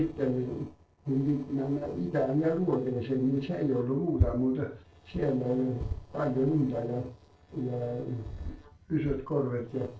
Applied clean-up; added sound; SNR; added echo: neural separator model SepFormer DNS4.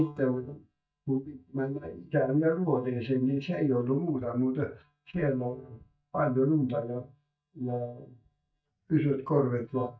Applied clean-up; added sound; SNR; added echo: neural mask model DeepFilterNet 3.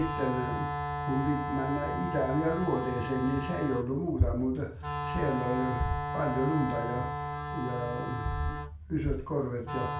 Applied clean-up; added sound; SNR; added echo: none; Wind instrument, woodwind instrument; 4 dB; reverberation time 0.4 s.